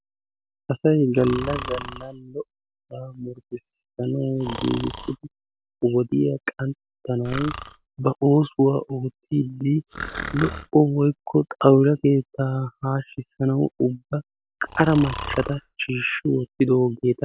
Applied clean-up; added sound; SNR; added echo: none; Breathing; 16 dB; none.